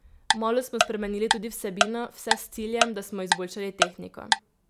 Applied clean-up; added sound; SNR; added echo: none; Tick-tock; -3 dB; none.